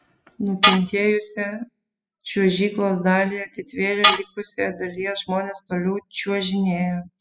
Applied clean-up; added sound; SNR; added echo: classical method spectral subtraction.